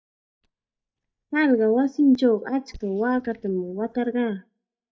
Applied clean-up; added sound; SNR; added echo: neural mask model DeepFilterNet 3.